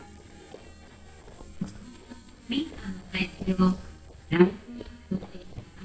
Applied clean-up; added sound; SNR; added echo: neural mask model DeepFilterNet 3.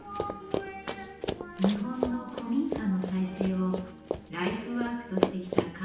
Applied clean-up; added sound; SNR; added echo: none; Run; 3 dB; reverberation time 0.9 s.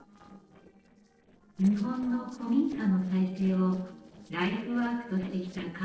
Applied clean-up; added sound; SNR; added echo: neural separator model SepFormer DNS4.